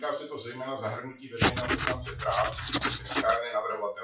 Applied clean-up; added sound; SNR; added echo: classical method WPE with log-MMSE.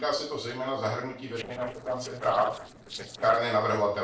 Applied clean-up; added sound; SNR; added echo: neural separator model SepFormer DNS4.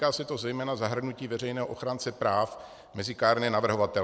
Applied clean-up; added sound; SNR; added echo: none; none; none; none.